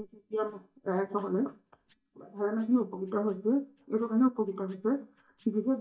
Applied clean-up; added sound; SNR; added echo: neural mask model DeepFilterNet 3.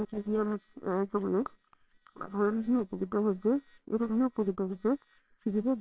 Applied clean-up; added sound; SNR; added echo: neural separator model SepFormer WHAMR!.